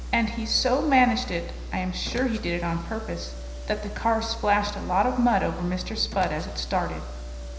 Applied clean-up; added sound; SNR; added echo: none; Car; 19 dB; reverberation time 0.9 s.